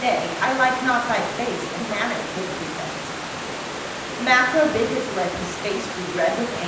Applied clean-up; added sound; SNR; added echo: none; Stream / Liquid; 6 dB; reverberation time 0.9 s.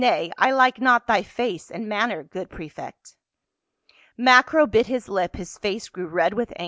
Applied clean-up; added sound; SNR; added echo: none; none; none; none.